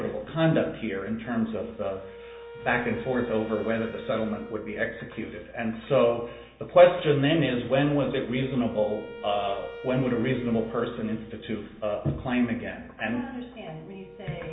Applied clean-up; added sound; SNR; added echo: none; Wind instrument, woodwind instrument; 18 dB; reverberation time 0.8 s.